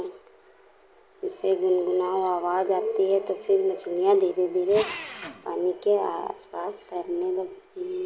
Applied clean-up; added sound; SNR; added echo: none; Drill; 14 dB; none.